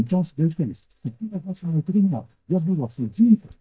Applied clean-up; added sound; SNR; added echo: neural mask model DeepFilterNet 3.